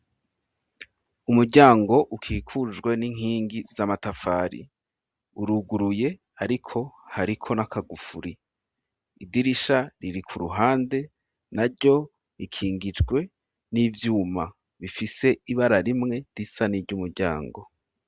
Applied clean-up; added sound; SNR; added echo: none; none; none; none.